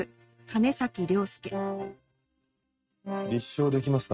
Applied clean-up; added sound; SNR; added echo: neural mask model RNNoise.